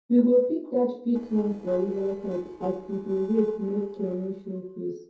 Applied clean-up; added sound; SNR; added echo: neural separator model SepFormer DNS4.